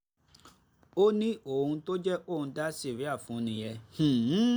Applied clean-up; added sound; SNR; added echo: none; none; none; none.